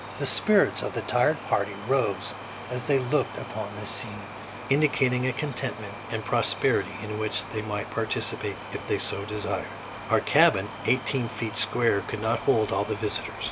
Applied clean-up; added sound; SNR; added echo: none; Cricket; 2 dB; none.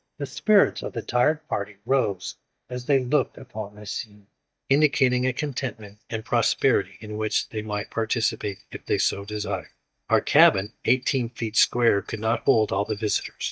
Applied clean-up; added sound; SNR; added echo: neural mask model DeepFilterNet 3.